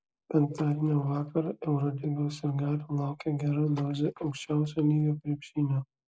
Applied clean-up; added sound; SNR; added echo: neural mask model Resemble Enhance denoiser.